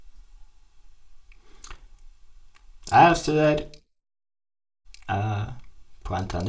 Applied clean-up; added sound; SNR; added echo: none; none; none; reverberation time 0.2 s.